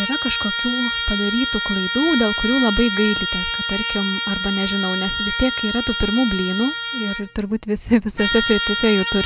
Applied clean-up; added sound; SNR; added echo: none; Trumpet; 3 dB; none.